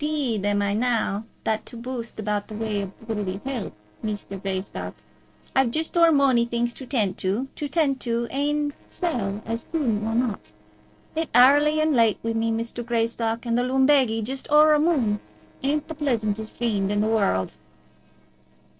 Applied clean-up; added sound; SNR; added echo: neural separator model SepFormer DNS4.